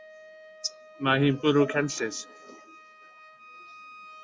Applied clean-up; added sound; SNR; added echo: none; Wind instrument, woodwind instrument; 20 dB; none.